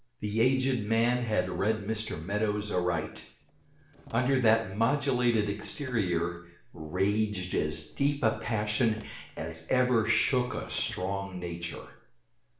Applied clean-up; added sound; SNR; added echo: neural separator model SepFormer DNS4.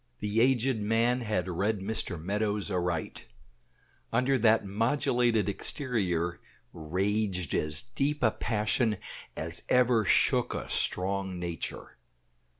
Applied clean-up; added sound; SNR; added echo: none; none; none; none.